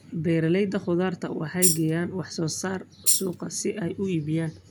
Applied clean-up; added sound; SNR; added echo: none; Tambourine; -3 dB; none.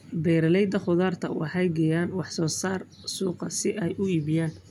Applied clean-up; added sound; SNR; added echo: none; none; none; none.